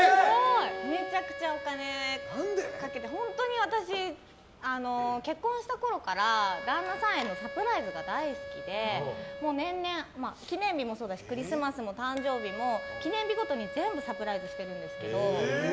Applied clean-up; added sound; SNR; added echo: none; Wind instrument, woodwind instrument; 11 dB; none.